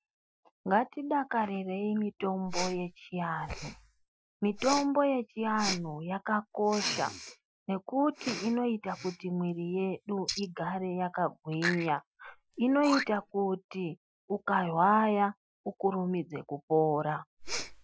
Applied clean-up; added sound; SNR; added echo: classical method Wiener filter.